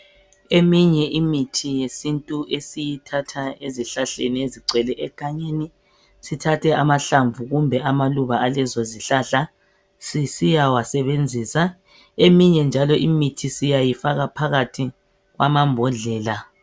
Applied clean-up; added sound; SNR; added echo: none; none; none; none.